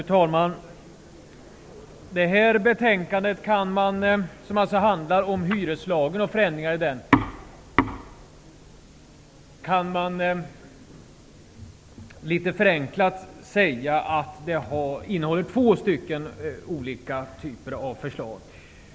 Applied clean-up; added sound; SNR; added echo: none; none; none; none.